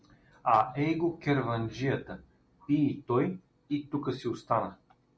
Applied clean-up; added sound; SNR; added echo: none; none; none; none.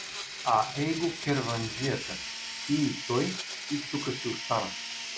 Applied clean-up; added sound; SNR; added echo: none; Domestic sounds, home sounds; 6 dB; none.